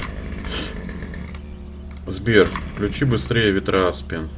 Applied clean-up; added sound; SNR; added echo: none; Engine + Musical instrument; 9 dB; none.